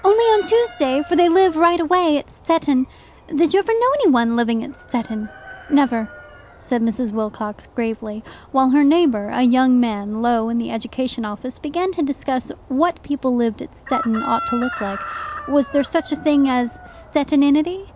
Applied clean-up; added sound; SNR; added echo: none; Chicken, rooster; 17 dB; none.